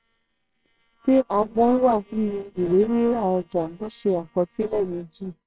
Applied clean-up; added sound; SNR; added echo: neural separator model SepFormer WHAMR!.